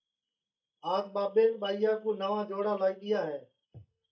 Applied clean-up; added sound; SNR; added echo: neural mask model DeepFilterNet 3.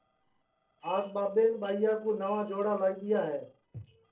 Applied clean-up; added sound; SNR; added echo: neural separator model SepFormer DNS4.